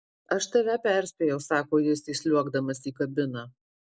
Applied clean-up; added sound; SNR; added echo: none; none; none; none.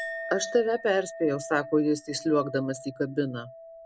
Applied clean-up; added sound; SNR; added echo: none; Chink, clink; 13 dB; none.